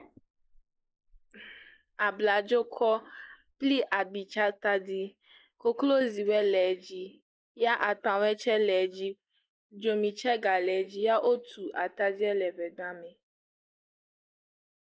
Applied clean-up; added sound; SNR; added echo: neural mask model Resemble Enhance denoiser.